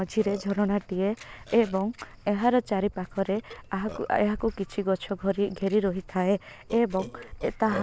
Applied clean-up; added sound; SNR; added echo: none; Burping, eructation; 19 dB; none.